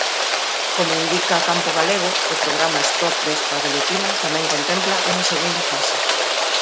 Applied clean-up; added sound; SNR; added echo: none; Rain; -5 dB; none.